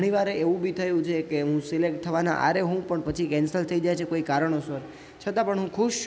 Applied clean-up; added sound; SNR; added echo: none; none; none; none.